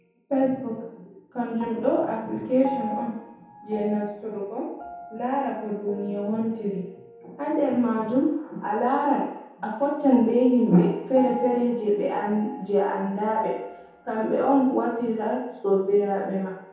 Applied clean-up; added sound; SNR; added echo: none; Piano; 16 dB; reverberation time 0.8 s.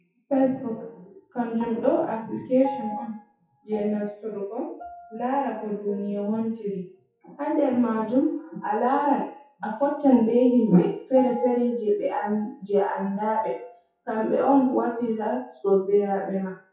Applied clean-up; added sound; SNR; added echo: classical method WPE with log-MMSE.